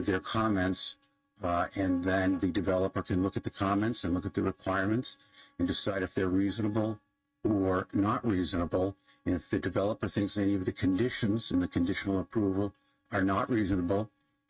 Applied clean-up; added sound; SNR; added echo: neural mask model RNNoise.